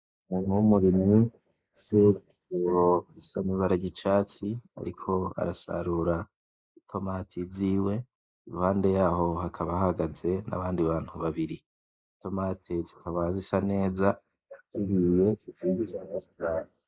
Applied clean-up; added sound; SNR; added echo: neural mask model Resemble Enhance denoiser.